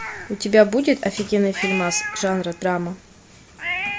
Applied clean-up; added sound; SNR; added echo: none; Cat; 10 dB; none.